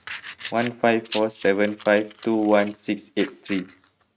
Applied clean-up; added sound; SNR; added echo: neural mask model RNNoise.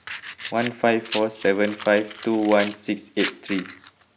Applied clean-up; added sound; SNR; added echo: none; Fire; 11 dB; none.